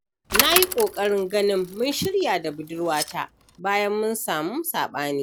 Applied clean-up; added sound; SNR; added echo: none; Bicycle; 4 dB; none.